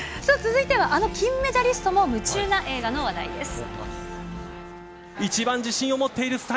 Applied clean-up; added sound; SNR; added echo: none; Bowed string instrument; 15 dB; none.